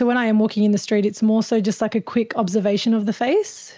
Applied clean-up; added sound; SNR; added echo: neural mask model Resemble Enhance denoiser.